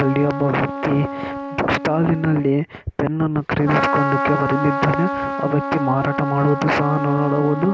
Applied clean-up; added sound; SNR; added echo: none; Trumpet; 6 dB; none.